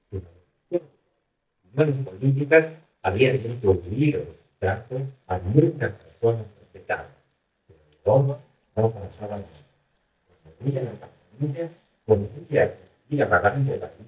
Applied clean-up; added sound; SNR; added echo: neural mask model DeepFilterNet 3.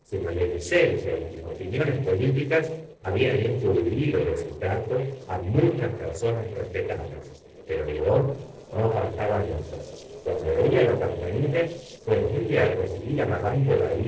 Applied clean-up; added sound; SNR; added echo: neural separator model SepFormer DNS4.